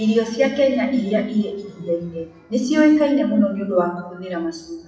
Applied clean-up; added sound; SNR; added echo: classical method WPE with log-MMSE.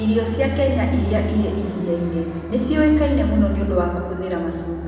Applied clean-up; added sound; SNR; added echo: none; Fixed-wing aircraft, airplane; 5 dB; reverberation time 1.5 s.